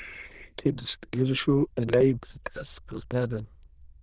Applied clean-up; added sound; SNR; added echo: neural diffusion model UNIVERSE++.